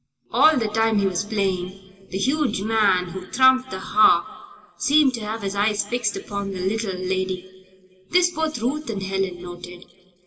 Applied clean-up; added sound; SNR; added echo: none; none; none; reverberation time 2.7 s.